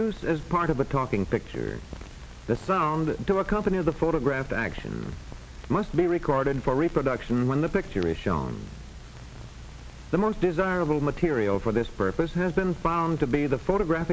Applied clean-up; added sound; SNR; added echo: none; none; none; none.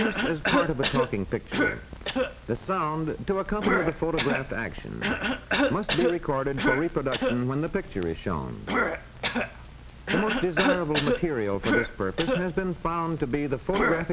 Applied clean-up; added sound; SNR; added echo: none; Cough; 1 dB; none.